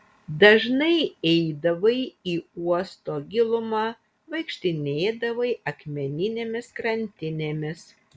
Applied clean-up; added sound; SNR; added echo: none; none; none; none.